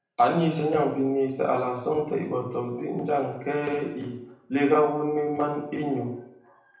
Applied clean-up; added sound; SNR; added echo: none; none; none; reverberation time 0.7 s.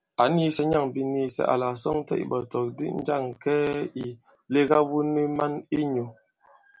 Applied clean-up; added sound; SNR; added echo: none; none; none; none.